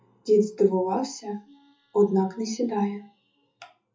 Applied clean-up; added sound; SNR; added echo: classical method WPE with log-MMSE.